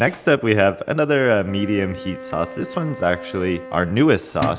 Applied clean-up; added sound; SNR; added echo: none; Wind instrument, woodwind instrument + Microwave oven; 14 dB; none.